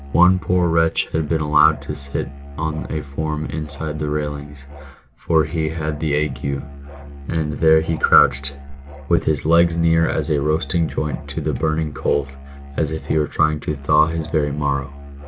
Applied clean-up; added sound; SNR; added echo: none; Musical instrument; 14 dB; none.